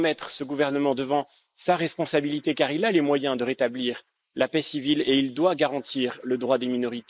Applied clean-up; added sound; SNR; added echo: neural mask model Resemble Enhance denoiser.